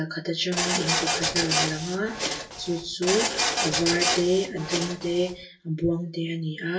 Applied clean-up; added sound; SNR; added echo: none; Printer; 0 dB; reverberation time 0.2 s.